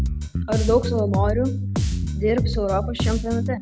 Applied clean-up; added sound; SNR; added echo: none; Bass guitar; -1 dB; none.